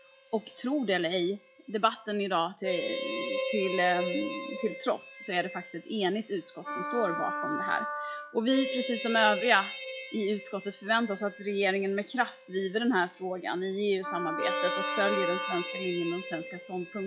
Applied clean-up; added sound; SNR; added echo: classical method log-MMSE.